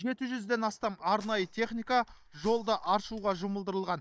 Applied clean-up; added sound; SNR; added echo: neural mask model DeepFilterNet 3.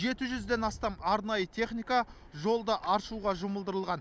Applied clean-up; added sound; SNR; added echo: none; none; none; none.